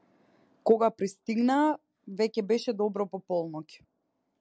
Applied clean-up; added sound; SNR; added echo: none; none; none; none.